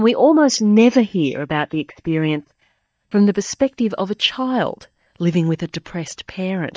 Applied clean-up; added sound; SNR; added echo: neural mask model DeepFilterNet 3.